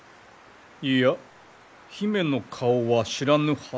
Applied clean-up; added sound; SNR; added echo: none; none; none; none.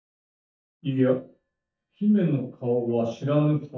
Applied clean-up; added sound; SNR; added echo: neural mask model DeepFilterNet 3.